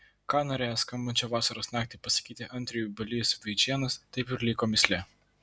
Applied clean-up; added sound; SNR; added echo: none; none; none; none.